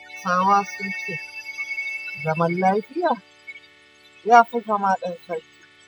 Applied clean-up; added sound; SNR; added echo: classical method spectral subtraction.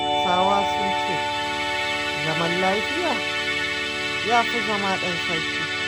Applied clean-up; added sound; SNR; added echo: none; Musical instrument; -4 dB; none.